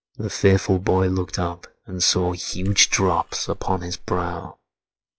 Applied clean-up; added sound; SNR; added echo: classical method log-MMSE.